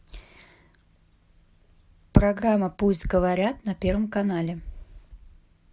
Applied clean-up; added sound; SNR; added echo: none; none; none; none.